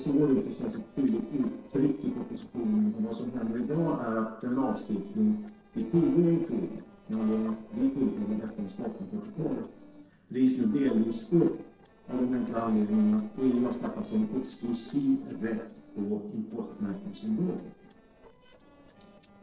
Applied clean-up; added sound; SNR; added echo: neural separator model SepFormer DNS4.